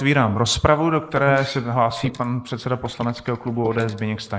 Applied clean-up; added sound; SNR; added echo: neural mask model Resemble Enhance denoiser.